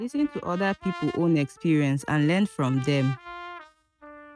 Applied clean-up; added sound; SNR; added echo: neural mask model RNNoise.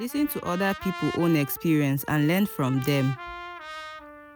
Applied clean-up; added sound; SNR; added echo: none; Trumpet; 14 dB; none.